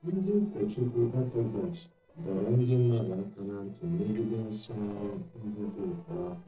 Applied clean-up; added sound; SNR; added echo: neural separator model SepFormer DNS4.